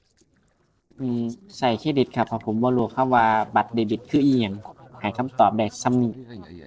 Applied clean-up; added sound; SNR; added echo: neural separator model SepFormer DNS4.